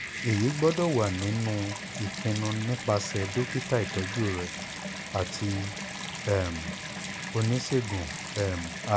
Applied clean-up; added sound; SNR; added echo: none; Bathtub (filling or washing) / Water tap, faucet; 7 dB; none.